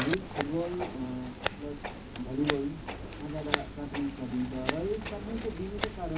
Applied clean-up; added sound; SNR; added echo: none; Scissors; -1 dB; reverberation time 0.4 s.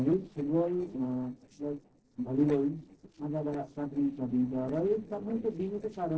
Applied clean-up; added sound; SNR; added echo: neural separator model SepFormer DNS4.